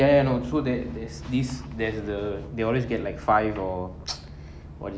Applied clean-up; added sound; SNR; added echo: none; Bass guitar; 15 dB; none.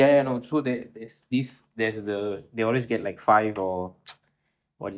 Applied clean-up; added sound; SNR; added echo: neural mask model DeepFilterNet 3.